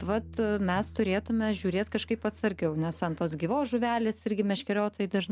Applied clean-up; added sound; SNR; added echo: none; Bass guitar; 19 dB; none.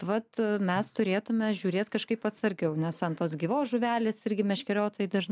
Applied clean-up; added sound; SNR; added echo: none; none; none; none.